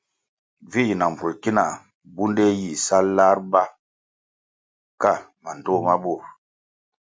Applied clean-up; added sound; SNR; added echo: none; Brass instrument; 17 dB; none.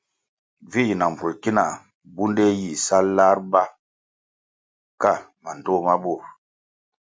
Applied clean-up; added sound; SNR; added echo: none; none; none; none.